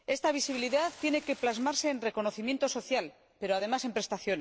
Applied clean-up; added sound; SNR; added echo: none; Water / Splash, splatter; 20 dB; none.